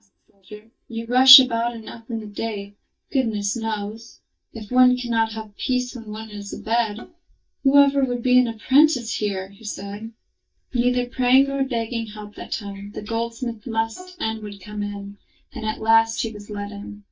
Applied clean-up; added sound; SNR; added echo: neural mask model DeepFilterNet 3.